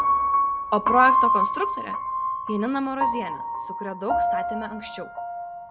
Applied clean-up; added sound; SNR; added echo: none; Piano; -4 dB; none.